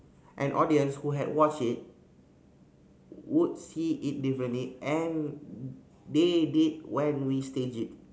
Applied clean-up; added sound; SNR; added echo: none; none; none; none.